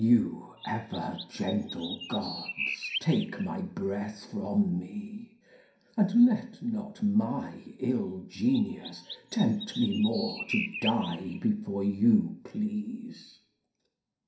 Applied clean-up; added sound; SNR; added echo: none; Chirp, tweet; 10 dB; reverberation time 0.5 s.